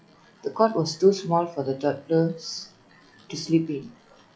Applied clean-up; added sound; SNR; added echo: classical method log-MMSE.